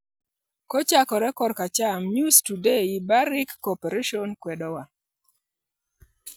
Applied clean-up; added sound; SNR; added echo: none; none; none; none.